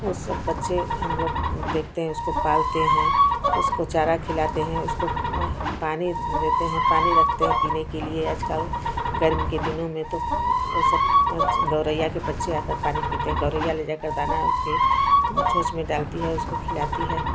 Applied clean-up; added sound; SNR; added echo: none; Chicken, rooster; -4 dB; none.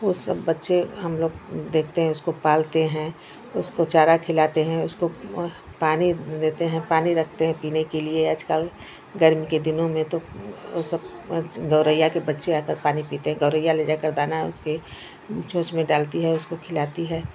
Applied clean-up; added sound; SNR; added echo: none; none; none; none.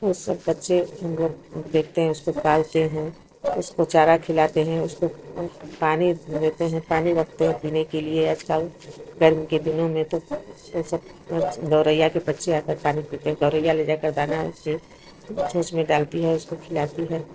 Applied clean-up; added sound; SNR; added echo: neural separator model SepFormer DNS4.